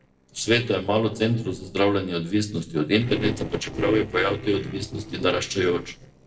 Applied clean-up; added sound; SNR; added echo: neural separator model SepFormer DNS4.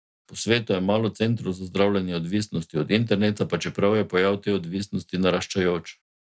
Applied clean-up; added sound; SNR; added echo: none; none; none; none.